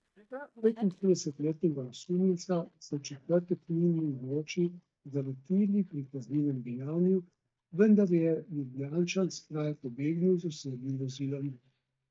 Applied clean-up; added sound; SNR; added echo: neural mask model DeepFilterNet 3.